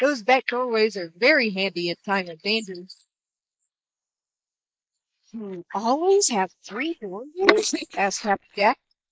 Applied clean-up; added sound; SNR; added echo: neural mask model Resemble Enhance denoiser.